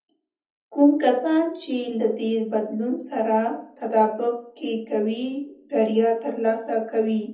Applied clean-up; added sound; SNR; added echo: none; none; none; reverberation time 0.7 s.